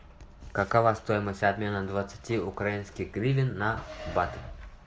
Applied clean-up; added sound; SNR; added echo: none; none; none; none.